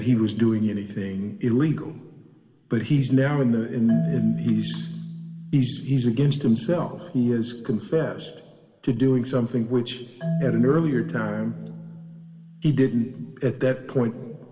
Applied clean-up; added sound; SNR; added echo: none; Marimba, xylophone; 11 dB; reverberation time 1.4 s.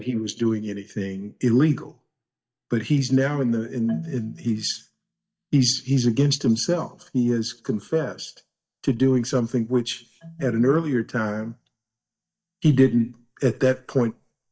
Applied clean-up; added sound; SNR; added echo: neural mask model DeepFilterNet 3.